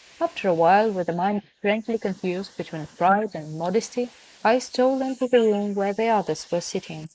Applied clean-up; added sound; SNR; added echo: neural mask model Resemble Enhance denoiser.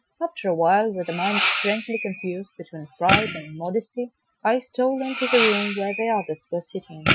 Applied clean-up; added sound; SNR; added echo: classical method Wiener filter.